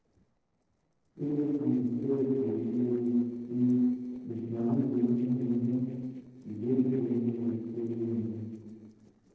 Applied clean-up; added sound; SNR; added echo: neural separator model SepFormer DNS4.